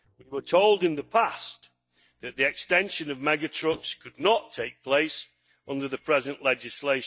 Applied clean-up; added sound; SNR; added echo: neural mask model DeepFilterNet 3.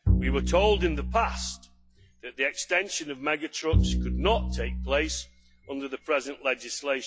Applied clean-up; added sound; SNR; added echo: classical method log-MMSE.